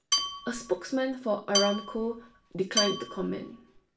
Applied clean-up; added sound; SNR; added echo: none; Dishes, pots, and pans / Glass / Bell; 2 dB; reverberation time 0.3 s.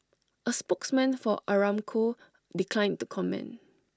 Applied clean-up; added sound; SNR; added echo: none; none; none; none.